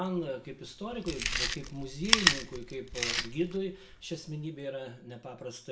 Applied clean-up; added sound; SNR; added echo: none; Chewing, mastication; -2 dB; reverberation time 0.4 s.